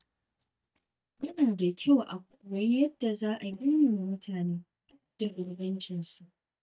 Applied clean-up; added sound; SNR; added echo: neural mask model DeepFilterNet 3.